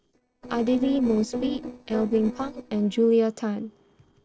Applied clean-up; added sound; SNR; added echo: neural separator model SepFormer DNS4.